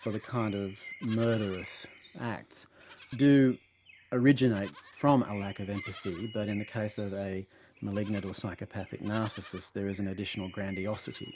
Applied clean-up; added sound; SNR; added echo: none; Livestock, farm animals, working animals + Bird; 19 dB; none.